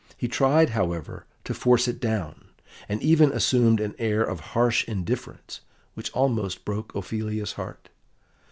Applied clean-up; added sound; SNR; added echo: none; none; none; none.